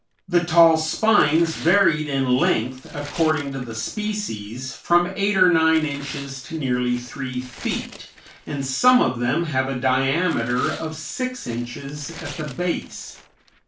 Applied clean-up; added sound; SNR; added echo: none; Tearing; 20 dB; reverberation time 0.3 s.